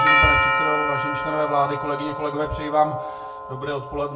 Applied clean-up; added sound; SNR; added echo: none; Doorbell; -2 dB; reverberation time 0.2 s.